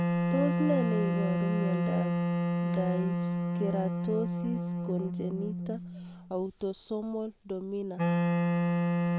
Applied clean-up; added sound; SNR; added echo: none; Wind instrument, woodwind instrument; -5 dB; none.